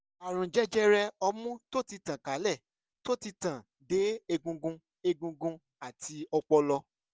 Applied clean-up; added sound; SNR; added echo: none; none; none; none.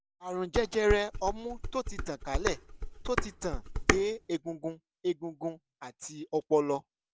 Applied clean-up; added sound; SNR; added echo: none; Dishes, pots, and pans; 1 dB; none.